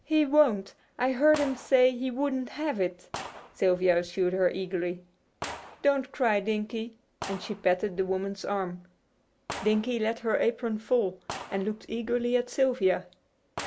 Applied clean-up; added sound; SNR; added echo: none; Gunshot, gunfire; 17 dB; none.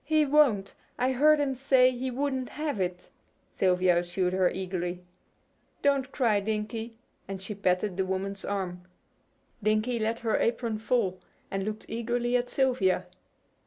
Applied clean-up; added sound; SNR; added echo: none; none; none; none.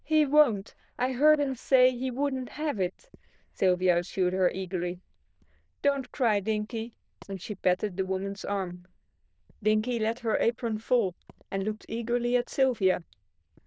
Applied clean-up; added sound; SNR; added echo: neural diffusion model UNIVERSE++.